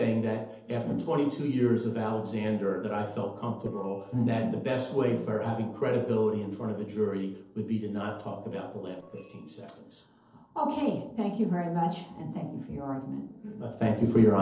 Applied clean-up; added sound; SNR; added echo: neural separator model SepFormer DNS4.